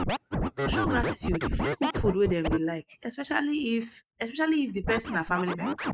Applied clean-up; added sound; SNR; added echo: neural mask model Resemble Enhance denoiser.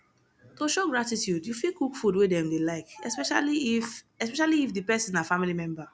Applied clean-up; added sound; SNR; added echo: none; none; none; none.